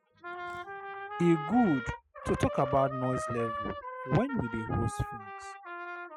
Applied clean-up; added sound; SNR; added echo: classical method spectral subtraction.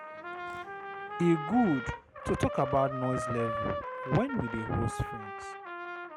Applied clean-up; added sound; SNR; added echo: none; Trumpet; 6 dB; none.